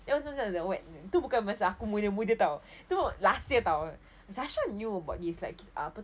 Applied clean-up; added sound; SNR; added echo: none; none; none; none.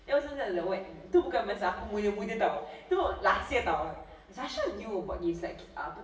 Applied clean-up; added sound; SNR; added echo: none; none; none; reverberation time 0.8 s.